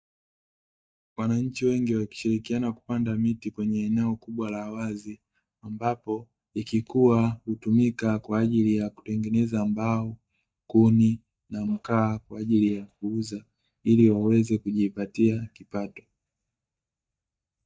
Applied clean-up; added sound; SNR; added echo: neural mask model DeepFilterNet 3.